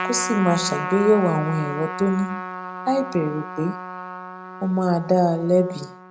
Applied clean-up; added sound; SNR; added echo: none; Trumpet; 9 dB; none.